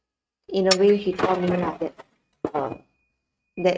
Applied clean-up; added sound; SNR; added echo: neural mask model RNNoise.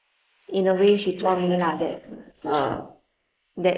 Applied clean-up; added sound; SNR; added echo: neural mask model Resemble Enhance denoiser.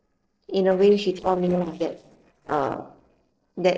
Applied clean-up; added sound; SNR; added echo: neural separator model SepFormer DNS4.